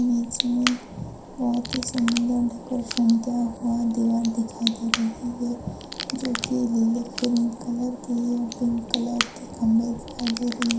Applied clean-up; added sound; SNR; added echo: none; Crack / Crackle; 10 dB; reverberation time 0.3 s.